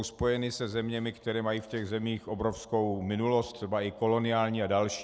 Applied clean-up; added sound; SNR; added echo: none; none; none; none.